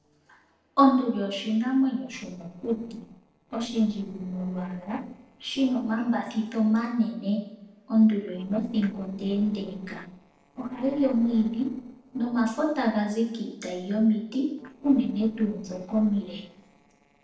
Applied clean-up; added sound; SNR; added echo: neural separator model SepFormer DNS4.